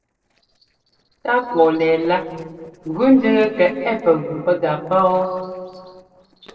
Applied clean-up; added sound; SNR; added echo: neural separator model SepFormer DNS4.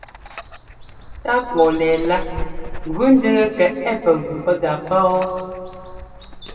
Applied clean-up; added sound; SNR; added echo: none; Dog; 12 dB; reverberation time 2.1 s.